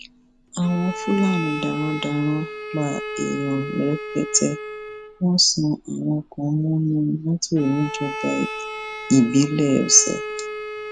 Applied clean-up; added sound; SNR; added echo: none; Bowed string instrument; 10 dB; none.